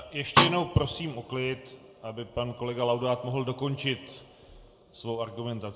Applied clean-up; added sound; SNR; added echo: none; Snare drum; -5 dB; reverberation time 0.7 s.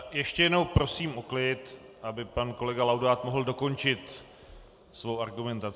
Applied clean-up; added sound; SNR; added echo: none; none; none; none.